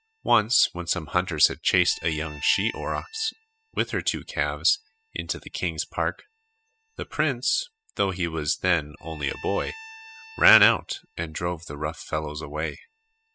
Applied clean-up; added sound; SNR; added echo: classical method spectral subtraction.